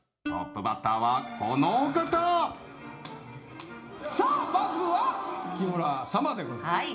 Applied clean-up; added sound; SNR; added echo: none; Plucked string instrument; 15 dB; reverberation time 0.4 s.